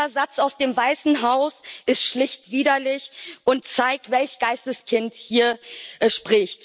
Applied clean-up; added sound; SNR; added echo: none; none; none; none.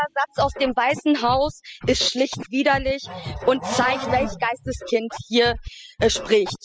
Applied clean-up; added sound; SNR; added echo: classical method spectral subtraction.